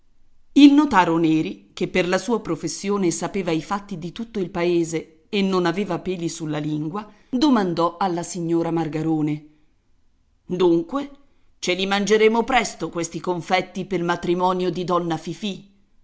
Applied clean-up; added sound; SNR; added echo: none; none; none; none.